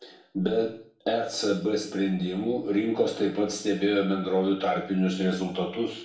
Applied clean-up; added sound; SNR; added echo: none; none; none; reverberation time 0.5 s.